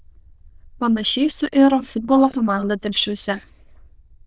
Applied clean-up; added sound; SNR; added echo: neural diffusion model UNIVERSE++.